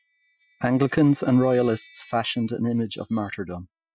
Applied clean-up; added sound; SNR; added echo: classical method Wiener filter.